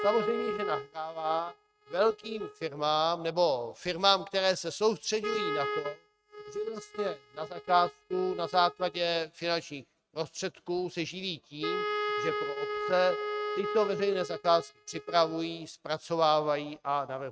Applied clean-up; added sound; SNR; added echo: neural mask model RNNoise.